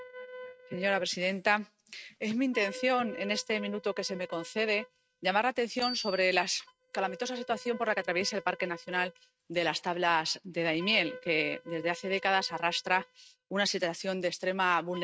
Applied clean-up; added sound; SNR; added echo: neural mask model RNNoise.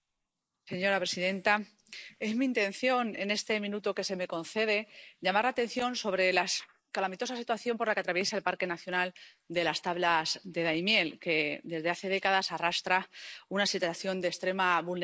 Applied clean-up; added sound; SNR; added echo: neural mask model Resemble Enhance denoiser.